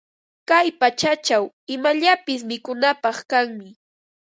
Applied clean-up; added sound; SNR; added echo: none; none; none; none.